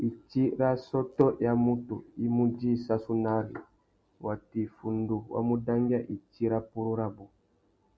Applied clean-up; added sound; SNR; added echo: none; none; none; none.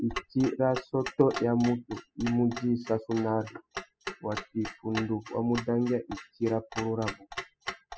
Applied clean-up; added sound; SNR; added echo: classical method spectral subtraction.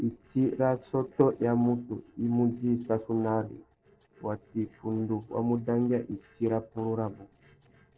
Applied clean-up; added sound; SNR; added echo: neural separator model SepFormer DNS4.